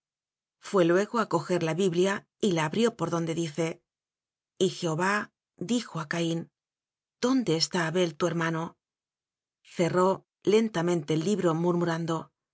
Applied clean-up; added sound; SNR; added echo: none; none; none; none.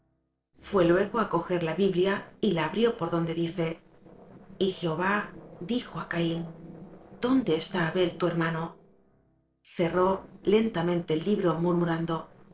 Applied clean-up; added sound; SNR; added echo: neural separator model SepFormer DNS4.